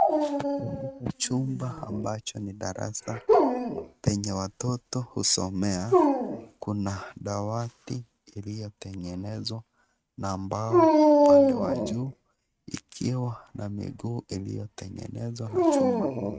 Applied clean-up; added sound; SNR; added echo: neural mask model RNNoise.